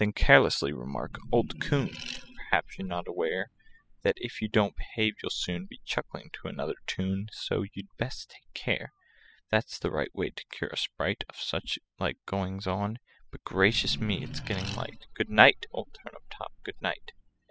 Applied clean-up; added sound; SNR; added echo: classical method spectral subtraction.